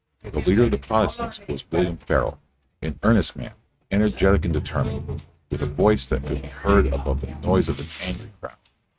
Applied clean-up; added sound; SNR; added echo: neural mask model RNNoise.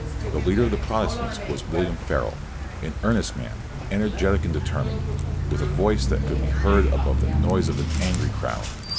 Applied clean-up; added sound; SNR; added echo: none; Bus; -2 dB; none.